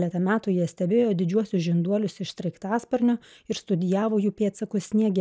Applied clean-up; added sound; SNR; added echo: none; none; none; none.